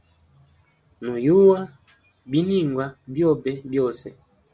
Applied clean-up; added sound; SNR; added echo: none; none; none; none.